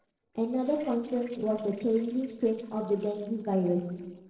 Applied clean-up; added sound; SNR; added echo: neural separator model SepFormer DNS4.